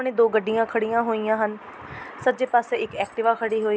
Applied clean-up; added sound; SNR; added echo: none; none; none; none.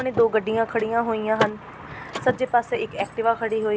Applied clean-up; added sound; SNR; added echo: none; Mechanisms / Car; 11 dB; none.